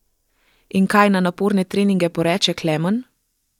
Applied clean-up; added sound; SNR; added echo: neural mask model DeepFilterNet 3.